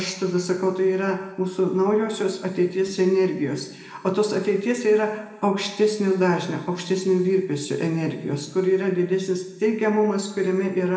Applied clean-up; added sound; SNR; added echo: none; none; none; reverberation time 1.4 s.